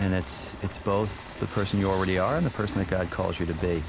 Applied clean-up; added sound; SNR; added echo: none; Frying (food) / Dishes, pots, and pans; 11 dB; none.